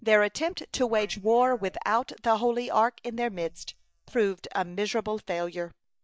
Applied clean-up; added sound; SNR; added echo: neural mask model DeepFilterNet 3.